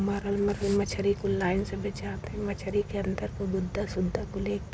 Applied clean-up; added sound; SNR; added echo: none; none; none; none.